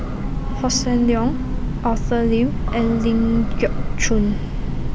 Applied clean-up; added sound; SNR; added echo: none; Train / Breathing; 0 dB; none.